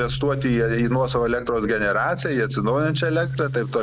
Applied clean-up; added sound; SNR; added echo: none; Boom; 7 dB; none.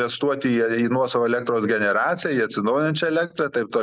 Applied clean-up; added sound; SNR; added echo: none; none; none; none.